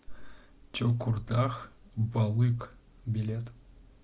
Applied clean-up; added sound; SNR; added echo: none; none; none; none.